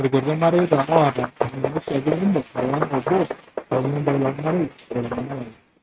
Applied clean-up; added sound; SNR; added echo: neural mask model RNNoise.